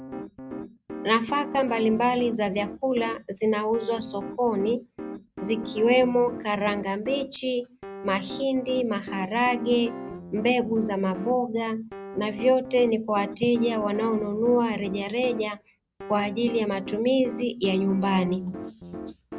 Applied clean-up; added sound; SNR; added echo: none; Piano; 12 dB; none.